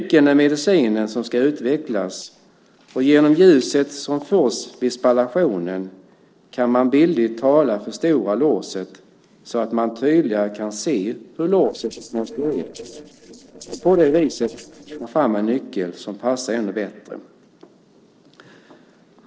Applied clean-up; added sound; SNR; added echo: neural separator model SepFormer DNS4.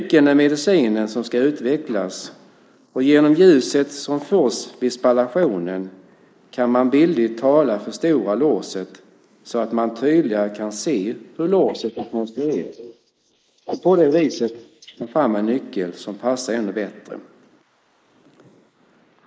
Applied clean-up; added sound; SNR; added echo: neural mask model Resemble Enhance denoiser.